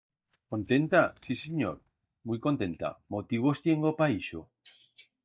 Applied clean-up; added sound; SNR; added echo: neural mask model DeepFilterNet 3.